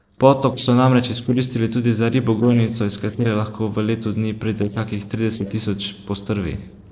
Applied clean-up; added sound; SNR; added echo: neural separator model SepFormer DNS4.